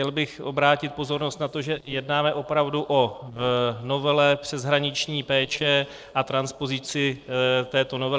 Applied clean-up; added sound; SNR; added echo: neural separator model SepFormer DNS4.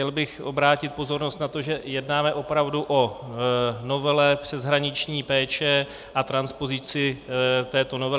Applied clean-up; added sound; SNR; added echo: none; none; none; none.